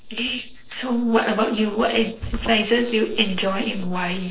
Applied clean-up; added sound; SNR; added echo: neural separator model SepFormer DNS4.